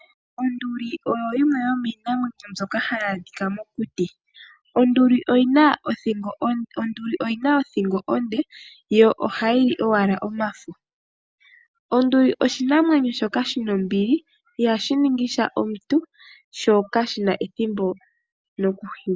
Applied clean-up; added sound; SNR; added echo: none; none; none; none.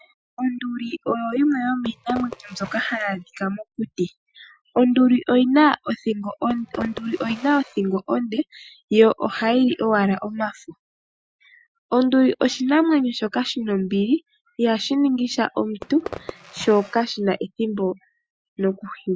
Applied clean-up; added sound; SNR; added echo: classical method Wiener filter.